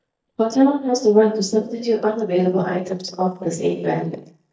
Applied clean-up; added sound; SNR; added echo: neural mask model DeepFilterNet 3.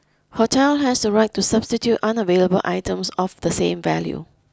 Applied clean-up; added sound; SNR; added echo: none; none; none; none.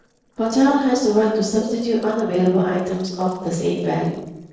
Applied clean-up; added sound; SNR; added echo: neural separator model SepFormer DNS4.